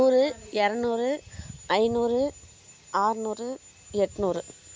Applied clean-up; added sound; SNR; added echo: none; none; none; none.